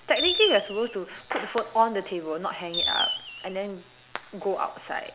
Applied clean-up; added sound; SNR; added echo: none; Fireworks; 4 dB; none.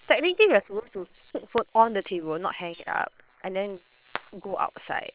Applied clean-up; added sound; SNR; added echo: neural separator model SepFormer WHAM!.